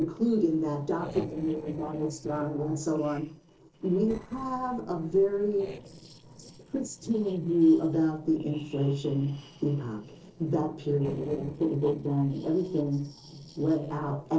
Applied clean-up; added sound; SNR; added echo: neural separator model SepFormer DNS4.